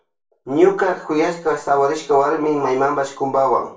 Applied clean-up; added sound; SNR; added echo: none; none; none; reverberation time 0.3 s.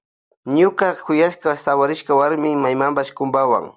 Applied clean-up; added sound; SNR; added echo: none; none; none; none.